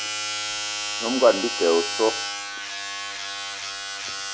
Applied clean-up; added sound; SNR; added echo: none; Domestic sounds, home sounds; 3 dB; none.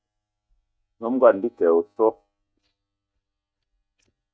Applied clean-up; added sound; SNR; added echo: neural mask model DeepFilterNet 3.